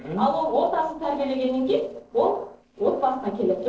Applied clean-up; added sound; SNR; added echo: neural separator model SepFormer DNS4.